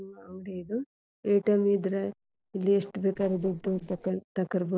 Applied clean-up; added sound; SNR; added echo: neural separator model SepFormer DNS4.